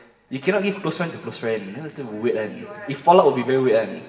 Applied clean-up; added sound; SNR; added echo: none; none; none; reverberation time 1.8 s.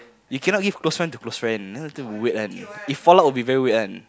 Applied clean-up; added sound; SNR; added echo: none; none; none; none.